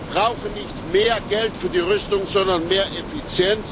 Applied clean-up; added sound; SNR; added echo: none; Ocean; 10 dB; none.